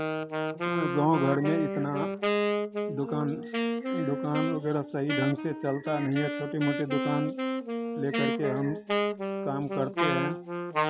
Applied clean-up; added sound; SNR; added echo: none; Wind instrument, woodwind instrument; 0 dB; none.